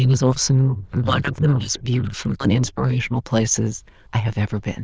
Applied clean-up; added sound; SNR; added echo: neural diffusion model UNIVERSE++.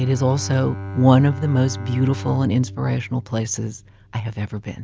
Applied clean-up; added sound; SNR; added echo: none; Bowed string instrument; 12 dB; none.